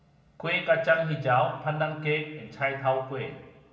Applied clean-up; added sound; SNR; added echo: none; none; none; reverberation time 2.5 s.